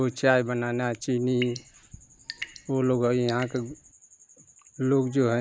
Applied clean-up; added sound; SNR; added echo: none; Drip / Sink (filling or washing) / Water tap, faucet / Water; 17 dB; none.